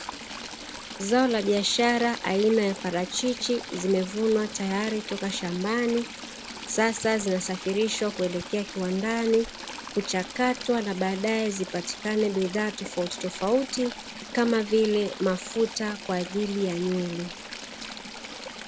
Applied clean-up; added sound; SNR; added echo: none; Stream / Trickle, dribble; 12 dB; none.